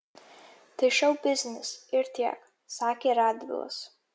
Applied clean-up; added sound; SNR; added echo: none; none; none; none.